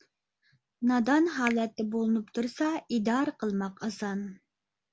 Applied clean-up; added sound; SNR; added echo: none; Finger snapping; 18 dB; none.